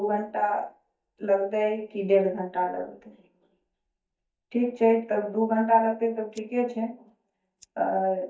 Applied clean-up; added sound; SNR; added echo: neural mask model DeepFilterNet 3.